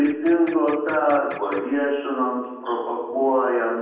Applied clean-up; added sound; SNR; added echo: none; Printer; 18 dB; reverberation time 1.2 s.